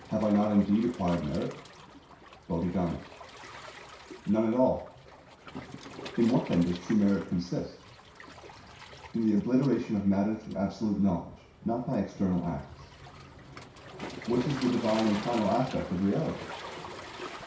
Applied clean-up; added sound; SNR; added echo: none; Waves, surf; 14 dB; reverberation time 0.6 s.